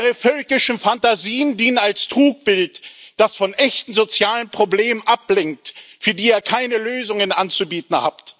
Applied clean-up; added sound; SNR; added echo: none; none; none; none.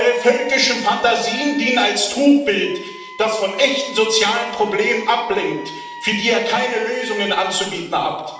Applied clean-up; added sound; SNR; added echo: none; Wind instrument, woodwind instrument; 16 dB; reverberation time 0.8 s.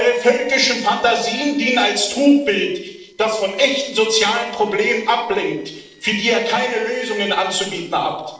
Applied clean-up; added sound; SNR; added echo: neural separator model SepFormer DNS4.